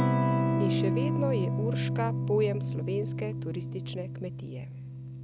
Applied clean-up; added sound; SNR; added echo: none; Electric guitar / Strum; -5 dB; none.